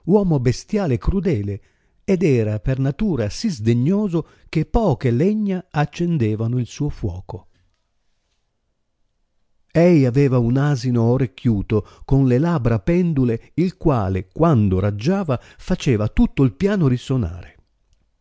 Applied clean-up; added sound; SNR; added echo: none; none; none; none.